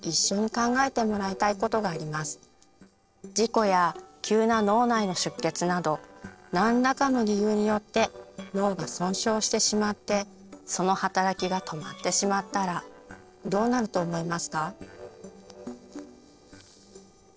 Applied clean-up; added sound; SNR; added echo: neural separator model SepFormer DNS4.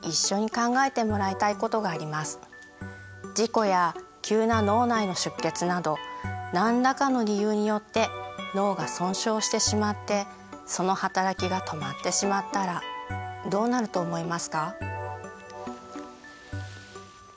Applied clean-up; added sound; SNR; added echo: none; none; none; none.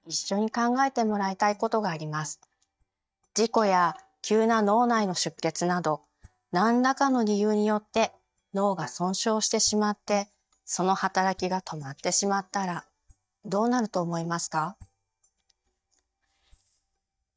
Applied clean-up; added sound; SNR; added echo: neural mask model DeepFilterNet 3.